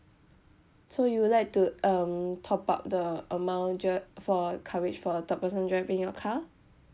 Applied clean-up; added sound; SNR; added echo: none; none; none; none.